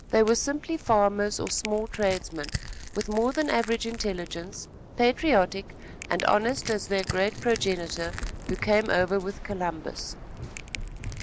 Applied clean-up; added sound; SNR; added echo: none; Crushing + Waves, surf; 11 dB; none.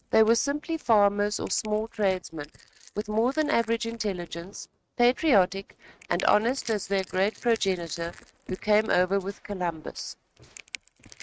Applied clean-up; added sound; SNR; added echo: neural mask model RNNoise.